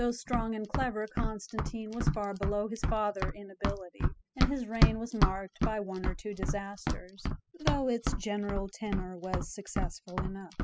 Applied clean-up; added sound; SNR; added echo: classical method spectral subtraction.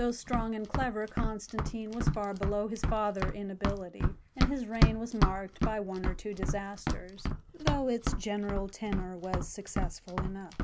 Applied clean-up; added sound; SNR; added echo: none; Run; -3 dB; none.